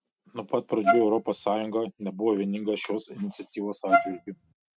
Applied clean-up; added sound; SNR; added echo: neural mask model RNNoise.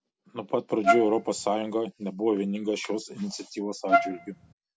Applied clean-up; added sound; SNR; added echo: none; Wind instrument, woodwind instrument; -3 dB; none.